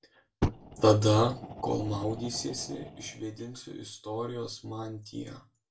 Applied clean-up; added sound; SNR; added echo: none; Fire; 7 dB; reverberation time 0.2 s.